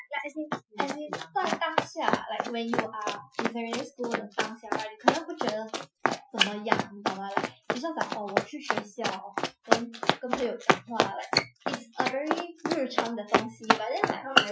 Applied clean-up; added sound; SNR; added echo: classical method Wiener filter.